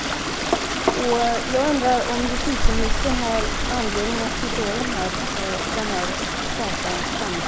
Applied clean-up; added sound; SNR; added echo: none; Stream; -2 dB; none.